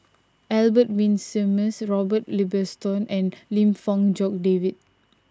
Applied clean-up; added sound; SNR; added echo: none; none; none; none.